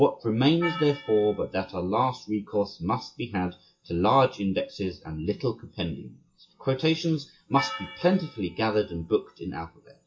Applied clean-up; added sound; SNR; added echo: classical method WPE with log-MMSE.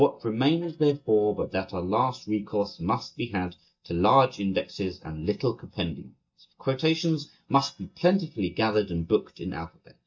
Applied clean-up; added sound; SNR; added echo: neural mask model DeepFilterNet 3.